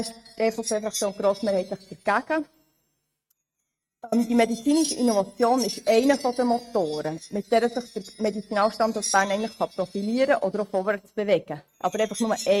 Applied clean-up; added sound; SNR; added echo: neural mask model RNNoise.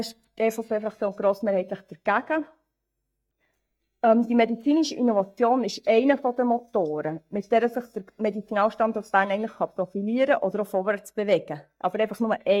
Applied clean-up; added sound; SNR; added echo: neural mask model DeepFilterNet 3.